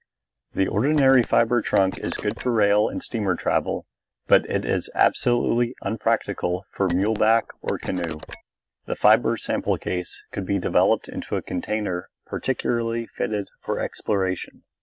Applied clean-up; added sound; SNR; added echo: none; Telephone; 14 dB; none.